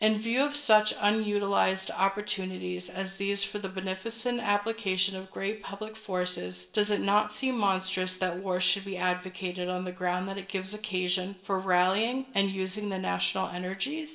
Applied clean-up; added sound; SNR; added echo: none; none; none; reverberation time 0.6 s.